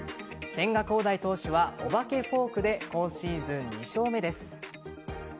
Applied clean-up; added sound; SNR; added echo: none; none; none; none.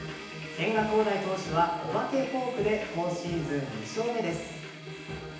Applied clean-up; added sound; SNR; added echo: none; Domestic sounds, home sounds; 17 dB; reverberation time 0.9 s.